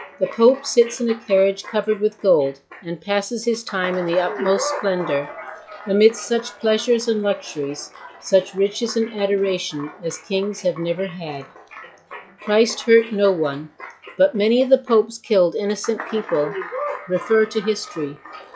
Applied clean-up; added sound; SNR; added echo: classical method log-MMSE.